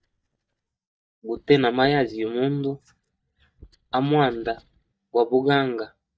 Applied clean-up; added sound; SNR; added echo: neural mask model DeepFilterNet 3.